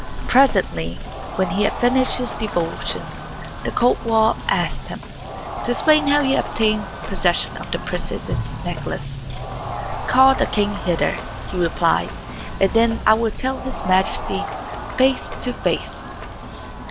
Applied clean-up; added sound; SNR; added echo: none; Crowd + Motor vehicle (road) / Rain; 7 dB; none.